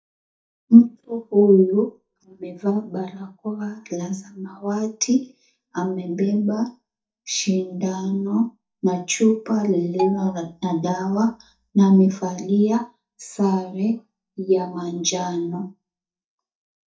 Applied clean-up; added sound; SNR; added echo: neural mask model DeepFilterNet 3.